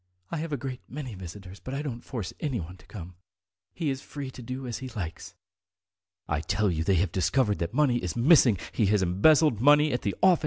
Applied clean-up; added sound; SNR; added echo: none; none; none; none.